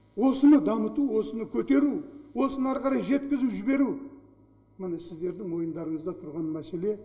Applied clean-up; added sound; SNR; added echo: none; none; none; none.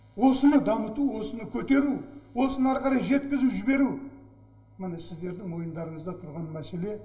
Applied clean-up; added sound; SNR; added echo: none; none; none; reverberation time 0.4 s.